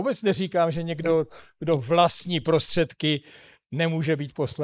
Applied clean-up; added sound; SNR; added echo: neural mask model Resemble Enhance denoiser.